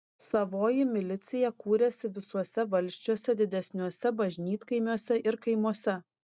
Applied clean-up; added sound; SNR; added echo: none; none; none; none.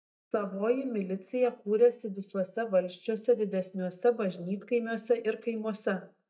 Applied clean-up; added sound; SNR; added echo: neural mask model DeepFilterNet 3.